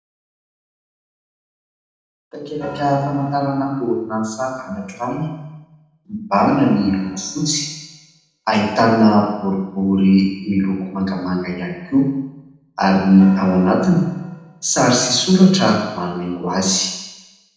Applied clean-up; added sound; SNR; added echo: neural separator model SepFormer DNS4.